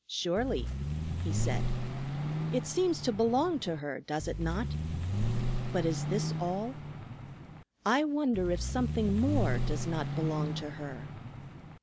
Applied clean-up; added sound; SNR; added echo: none; Vehicle; 0 dB; none.